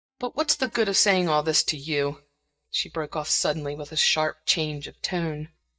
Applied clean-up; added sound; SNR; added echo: neural mask model DeepFilterNet 3.